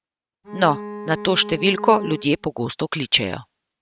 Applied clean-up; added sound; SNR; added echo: neural mask model RNNoise.